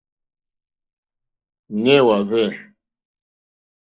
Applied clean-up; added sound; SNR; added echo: neural mask model Resemble Enhance denoiser.